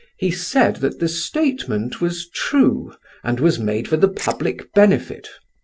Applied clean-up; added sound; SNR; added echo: neural separator model SepFormer DNS4.